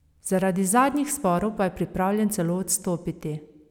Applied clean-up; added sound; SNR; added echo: none; none; none; none.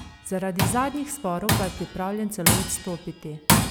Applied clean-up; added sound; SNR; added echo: none; Tools; -3 dB; none.